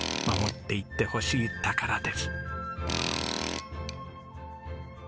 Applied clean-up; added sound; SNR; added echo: none; Tools; 5 dB; none.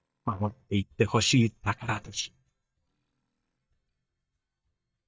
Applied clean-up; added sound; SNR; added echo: neural mask model DeepFilterNet 3.